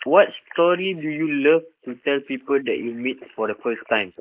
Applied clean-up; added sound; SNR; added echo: neural mask model Resemble Enhance denoiser.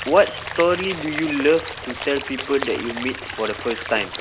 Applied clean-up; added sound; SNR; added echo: none; Stream / Liquid; 9 dB; none.